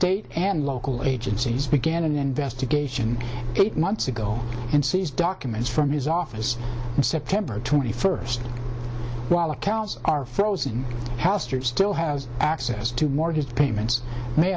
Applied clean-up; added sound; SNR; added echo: none; none; none; none.